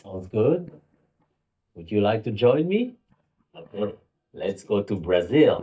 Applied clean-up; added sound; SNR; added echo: neural mask model DeepFilterNet 3.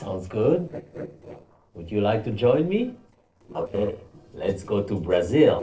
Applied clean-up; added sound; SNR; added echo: neural separator model SepFormer DNS4.